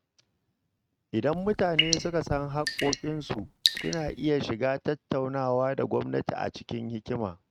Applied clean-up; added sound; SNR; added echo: neural mask model RNNoise.